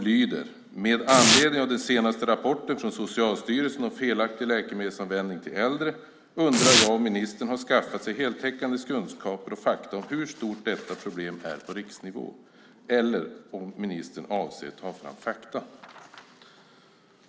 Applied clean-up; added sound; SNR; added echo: none; Domestic sounds, home sounds; 1 dB; none.